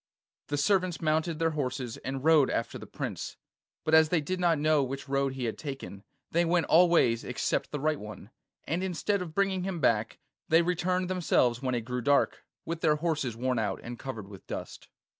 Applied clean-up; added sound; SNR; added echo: none; none; none; none.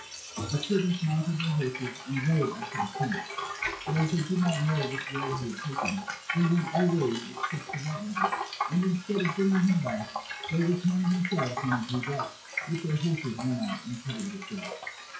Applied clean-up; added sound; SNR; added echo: classical method WPE with log-MMSE.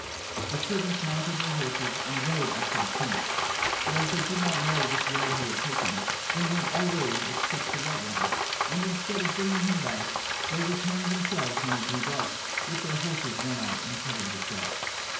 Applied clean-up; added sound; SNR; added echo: none; Frying (food); -3 dB; reverberation time 0.6 s.